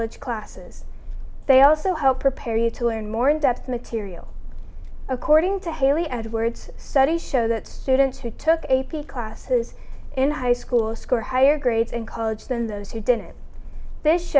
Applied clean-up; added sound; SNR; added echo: none; none; none; none.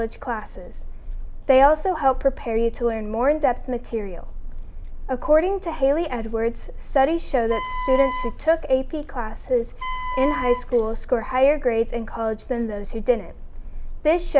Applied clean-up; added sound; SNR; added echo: none; Wind instrument, woodwind instrument; 9 dB; none.